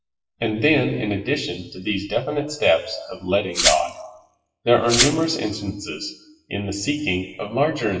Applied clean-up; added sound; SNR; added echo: classical method WPE with log-MMSE.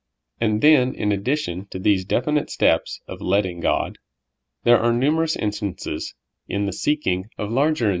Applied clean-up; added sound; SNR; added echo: none; none; none; none.